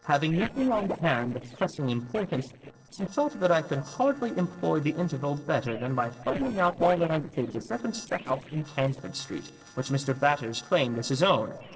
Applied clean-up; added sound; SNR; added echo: neural separator model SepFormer DNS4.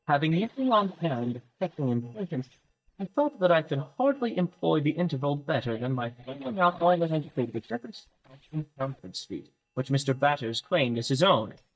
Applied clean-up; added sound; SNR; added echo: neural mask model DeepFilterNet 3.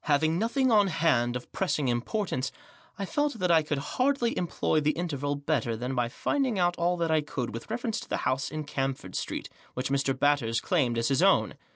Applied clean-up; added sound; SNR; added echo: none; none; none; none.